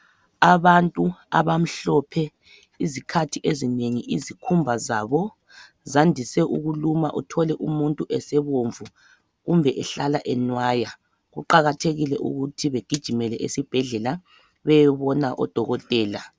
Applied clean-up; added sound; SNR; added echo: none; none; none; none.